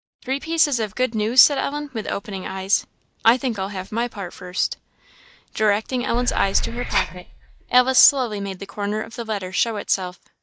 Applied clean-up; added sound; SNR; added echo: neural mask model DeepFilterNet 3.